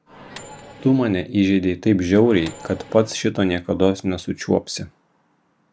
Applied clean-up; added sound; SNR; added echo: none; Microwave oven; 19 dB; none.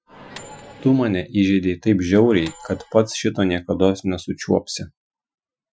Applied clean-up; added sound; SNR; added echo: classical method Wiener filter.